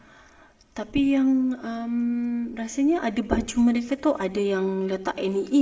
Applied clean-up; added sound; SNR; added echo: none; none; none; reverberation time 1.6 s.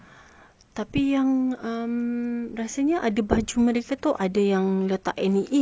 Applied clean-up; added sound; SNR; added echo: none; none; none; none.